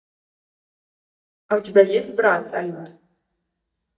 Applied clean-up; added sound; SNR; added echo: neural mask model DeepFilterNet 3.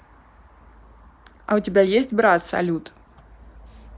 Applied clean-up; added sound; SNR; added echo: none; none; none; none.